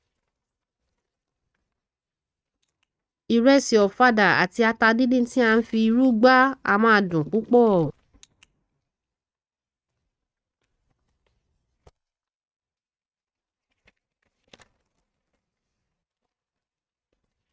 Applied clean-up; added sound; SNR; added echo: neural mask model RNNoise.